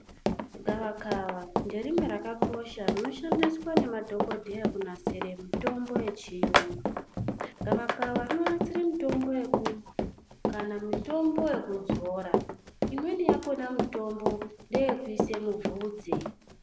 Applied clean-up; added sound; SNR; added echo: none; Run; -1 dB; none.